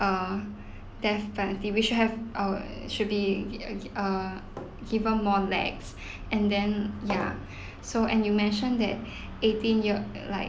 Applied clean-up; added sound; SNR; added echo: none; none; none; none.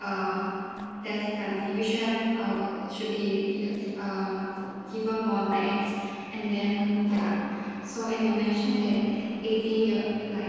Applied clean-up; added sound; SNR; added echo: neural separator model SepFormer DNS4.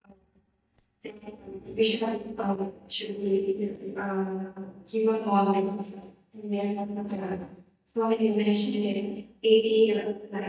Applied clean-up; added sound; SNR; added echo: neural mask model DeepFilterNet 3.